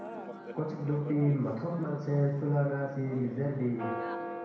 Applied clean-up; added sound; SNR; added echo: none; Church bell; 10 dB; reverberation time 1.0 s.